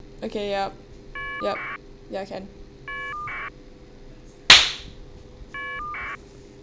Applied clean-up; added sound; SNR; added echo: none; Telephone; 6 dB; none.